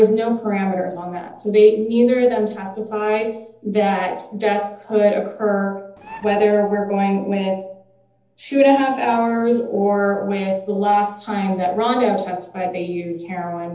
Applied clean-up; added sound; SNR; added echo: neural separator model SepFormer DNS4.